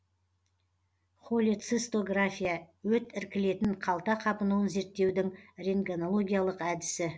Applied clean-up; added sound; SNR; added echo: none; none; none; none.